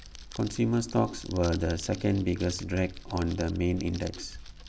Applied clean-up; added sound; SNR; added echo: none; Crackle; 19 dB; none.